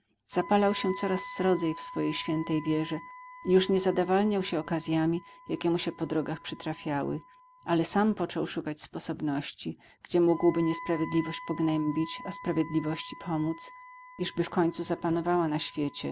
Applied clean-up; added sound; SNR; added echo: none; Wind instrument, woodwind instrument; 17 dB; none.